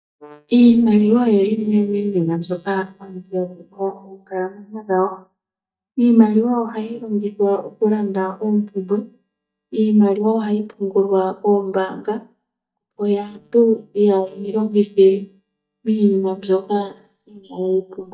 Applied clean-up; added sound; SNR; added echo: neural mask model DeepFilterNet 3.